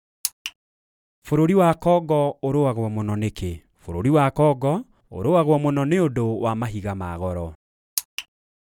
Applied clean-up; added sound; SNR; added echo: none; none; none; none.